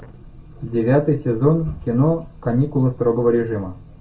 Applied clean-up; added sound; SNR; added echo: none; none; none; reverberation time 0.2 s.